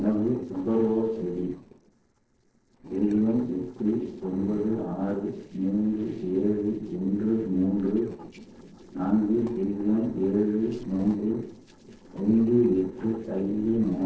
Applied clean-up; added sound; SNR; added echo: neural separator model SepFormer DNS4.